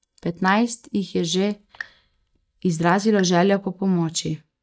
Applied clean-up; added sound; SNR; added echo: neural mask model DeepFilterNet 3.